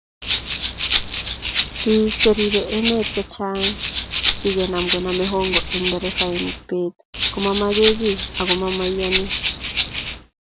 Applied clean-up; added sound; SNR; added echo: none; Rattle (instrument); 1 dB; none.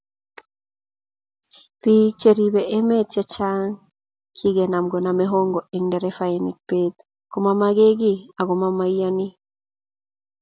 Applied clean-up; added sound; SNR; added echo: none; none; none; none.